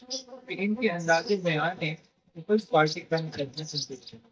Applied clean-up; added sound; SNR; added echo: neural mask model DeepFilterNet 3.